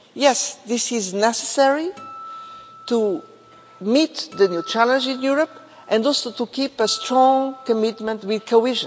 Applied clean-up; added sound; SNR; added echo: none; Acoustic guitar; 20 dB; none.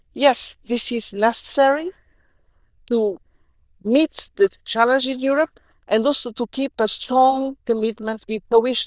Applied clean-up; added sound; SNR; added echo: neural diffusion model UNIVERSE++.